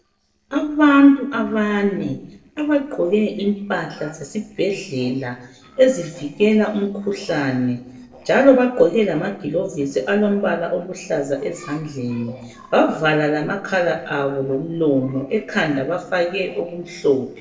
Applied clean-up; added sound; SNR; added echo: neural separator model SepFormer DNS4.